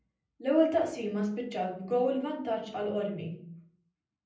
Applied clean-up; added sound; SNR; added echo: none; none; none; reverberation time 0.6 s.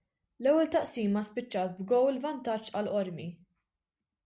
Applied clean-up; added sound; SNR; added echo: none; none; none; none.